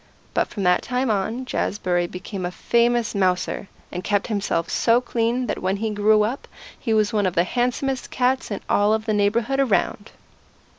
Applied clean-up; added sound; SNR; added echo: none; none; none; none.